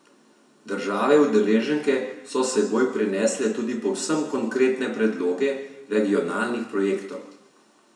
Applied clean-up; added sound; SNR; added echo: none; none; none; reverberation time 0.9 s.